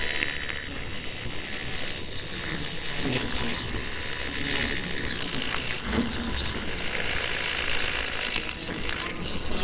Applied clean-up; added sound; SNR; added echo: neural separator model SepFormer WHAMR!.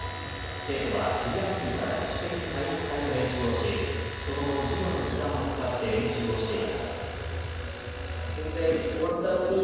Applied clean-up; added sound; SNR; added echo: none; Domestic sounds, home sounds; 13 dB; reverberation time 1.9 s.